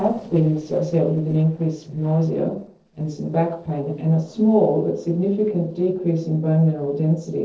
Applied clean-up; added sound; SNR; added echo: neural separator model SepFormer DNS4.